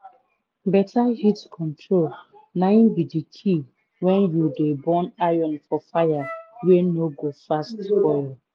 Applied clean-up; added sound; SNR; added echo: none; Wind instrument, woodwind instrument; 17 dB; none.